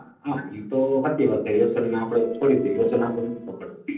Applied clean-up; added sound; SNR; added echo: neural separator model SepFormer DNS4.